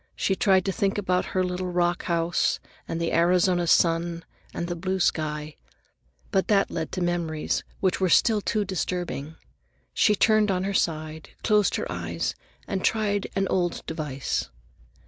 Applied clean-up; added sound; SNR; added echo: none; none; none; none.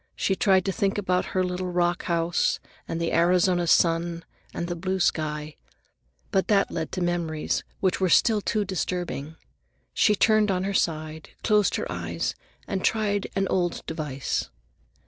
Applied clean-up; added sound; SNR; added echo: neural separator model SepFormer DNS4.